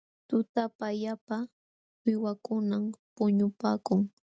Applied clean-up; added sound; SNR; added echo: none; none; none; none.